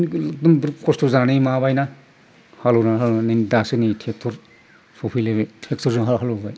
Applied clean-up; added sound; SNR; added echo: none; none; none; none.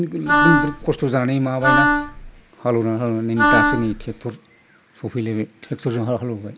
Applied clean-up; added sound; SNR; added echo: none; Wind instrument, woodwind instrument; -4 dB; none.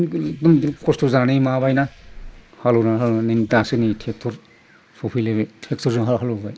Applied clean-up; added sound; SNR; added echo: neural mask model Resemble Enhance denoiser.